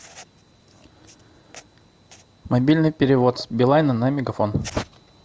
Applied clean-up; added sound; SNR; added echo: none; none; none; none.